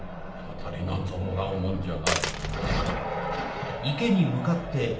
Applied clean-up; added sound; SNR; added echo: none; Coin (dropping); 11 dB; reverberation time 0.6 s.